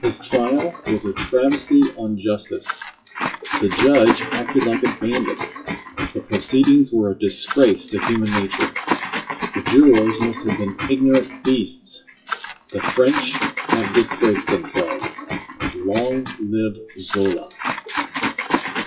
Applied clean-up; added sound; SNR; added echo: classical method WPE with log-MMSE.